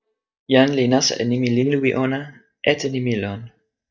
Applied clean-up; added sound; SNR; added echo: neural mask model DeepFilterNet 3.